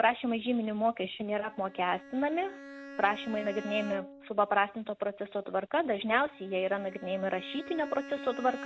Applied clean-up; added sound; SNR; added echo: none; Bowed string instrument; 16 dB; none.